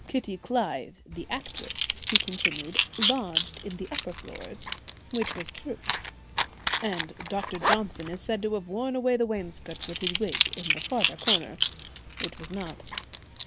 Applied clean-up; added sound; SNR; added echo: none; Coin (dropping) / Zipper (clothing); -1 dB; none.